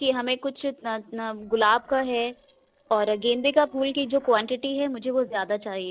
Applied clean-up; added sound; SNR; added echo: neural separator model SepFormer DNS4.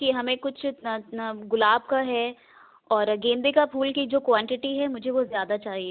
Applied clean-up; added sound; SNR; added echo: none; none; none; none.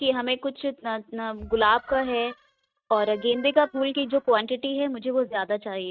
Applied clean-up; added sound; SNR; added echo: neural mask model RNNoise.